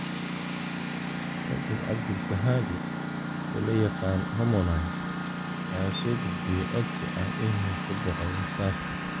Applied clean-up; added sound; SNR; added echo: none; Engine; 2 dB; none.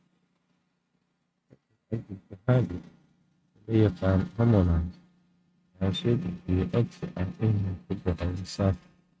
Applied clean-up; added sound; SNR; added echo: neural mask model RNNoise.